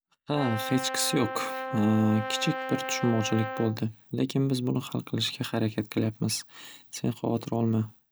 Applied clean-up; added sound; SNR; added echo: none; Brass instrument; 6 dB; none.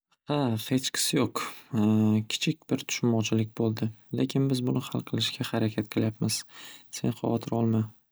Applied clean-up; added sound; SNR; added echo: none; none; none; none.